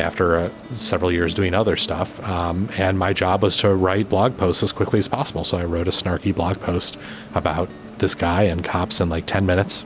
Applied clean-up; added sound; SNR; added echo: none; Mechanisms + Guitar; 17 dB; none.